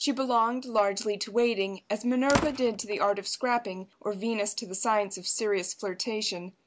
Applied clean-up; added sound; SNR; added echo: none; Slam; 8 dB; none.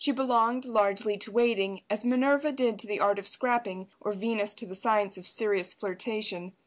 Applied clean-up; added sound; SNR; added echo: none; none; none; none.